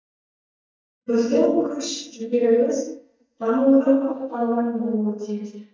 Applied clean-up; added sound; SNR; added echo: neural mask model DeepFilterNet 3.